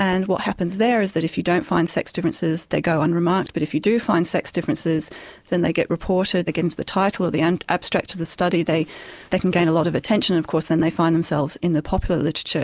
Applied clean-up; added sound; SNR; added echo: none; none; none; none.